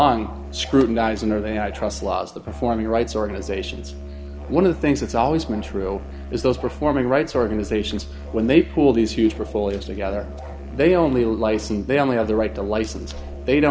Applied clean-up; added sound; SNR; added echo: none; Musical instrument; 12 dB; none.